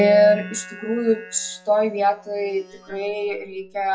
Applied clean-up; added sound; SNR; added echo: classical method log-MMSE.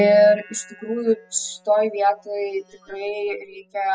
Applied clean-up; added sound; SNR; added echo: classical method spectral subtraction.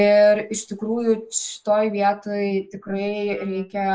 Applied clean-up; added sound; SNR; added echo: neural mask model Resemble Enhance denoiser.